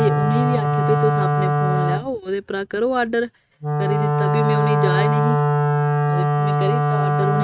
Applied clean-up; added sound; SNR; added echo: neural mask model RNNoise.